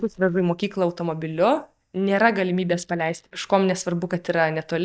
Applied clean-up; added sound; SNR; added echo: neural mask model DeepFilterNet 3.